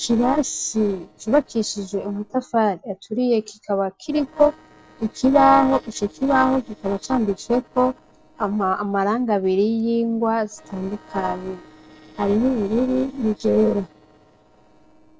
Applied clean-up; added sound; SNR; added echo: neural separator model SepFormer DNS4.